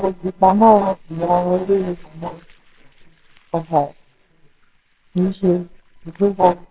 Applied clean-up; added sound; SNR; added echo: neural separator model SepFormer WHAMR!.